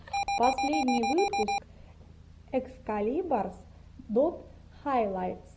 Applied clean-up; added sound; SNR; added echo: none; Alarm; -1 dB; none.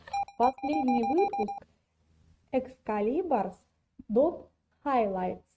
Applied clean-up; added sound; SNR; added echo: neural mask model RNNoise.